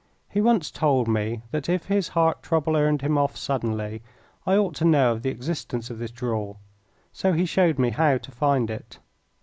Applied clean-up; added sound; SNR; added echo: none; none; none; none.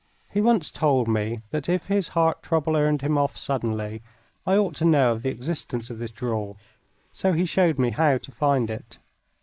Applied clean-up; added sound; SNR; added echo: neural mask model Resemble Enhance denoiser.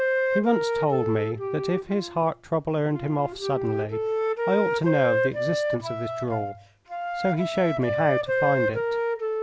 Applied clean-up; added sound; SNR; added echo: none; Wind instrument, woodwind instrument; 0 dB; none.